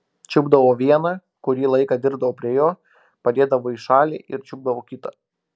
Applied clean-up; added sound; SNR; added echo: none; none; none; none.